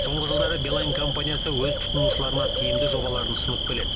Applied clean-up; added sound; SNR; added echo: none; Bird + Cricket; -4 dB; none.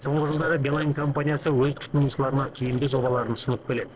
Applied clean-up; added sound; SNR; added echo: neural separator model SepFormer DNS4.